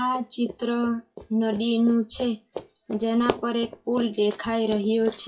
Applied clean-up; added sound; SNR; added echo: classical method WPE with log-MMSE.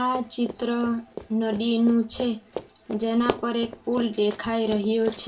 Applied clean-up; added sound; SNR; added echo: none; Run; 12 dB; reverberation time 0.2 s.